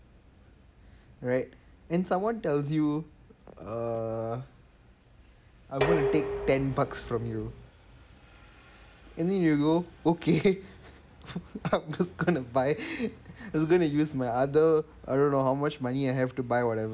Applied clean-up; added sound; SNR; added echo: none; Dishes, pots, and pans; 4 dB; none.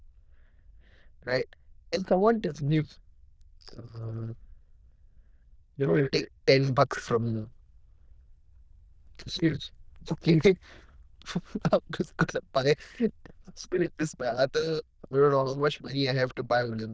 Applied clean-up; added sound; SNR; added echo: neural diffusion model UNIVERSE++.